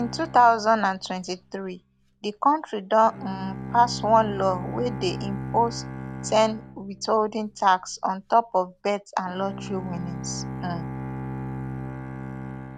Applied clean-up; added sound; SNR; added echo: none; Bowed string instrument; 10 dB; none.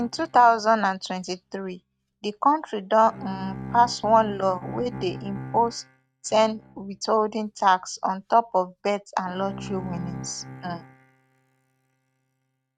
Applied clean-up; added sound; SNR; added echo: neural mask model RNNoise.